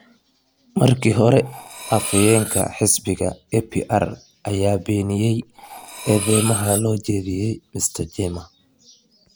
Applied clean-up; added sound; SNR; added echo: none; Cutlery, silverware; 7 dB; none.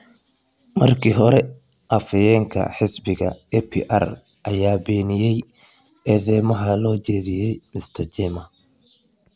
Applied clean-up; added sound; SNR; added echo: none; none; none; none.